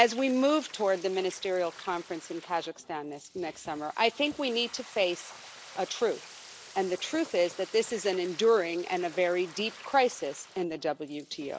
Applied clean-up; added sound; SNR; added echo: neural mask model Resemble Enhance denoiser.